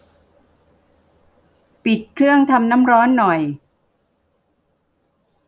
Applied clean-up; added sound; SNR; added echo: none; none; none; none.